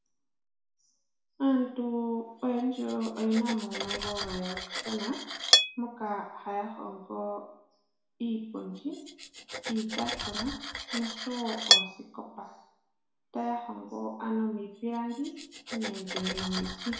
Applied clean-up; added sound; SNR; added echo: none; Cutlery, silverware; 1 dB; reverberation time 0.6 s.